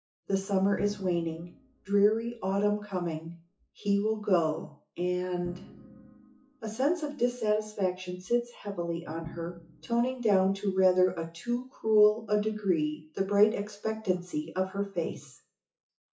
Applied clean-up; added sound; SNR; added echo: classical method WPE with log-MMSE.